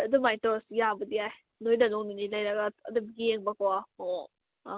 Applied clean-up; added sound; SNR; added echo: none; none; none; none.